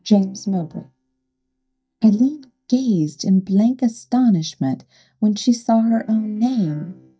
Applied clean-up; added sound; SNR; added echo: neural mask model DeepFilterNet 3.